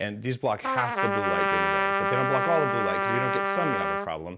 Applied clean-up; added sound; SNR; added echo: none; Trumpet; -4 dB; none.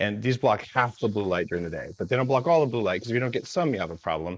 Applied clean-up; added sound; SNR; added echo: neural mask model Resemble Enhance denoiser.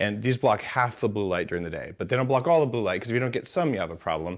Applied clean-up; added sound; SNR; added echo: none; none; none; none.